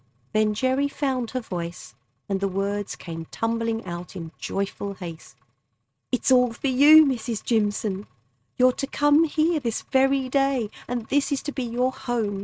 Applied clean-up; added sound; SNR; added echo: neural mask model RNNoise.